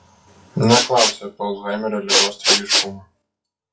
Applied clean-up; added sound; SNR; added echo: classical method WPE with log-MMSE.